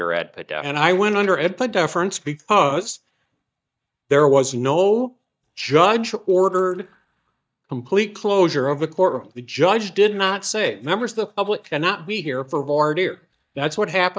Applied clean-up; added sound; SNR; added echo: neural mask model DeepFilterNet 3.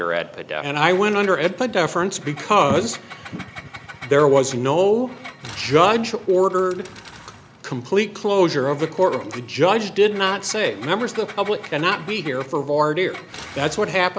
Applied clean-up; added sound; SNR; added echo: none; Engine; 20 dB; none.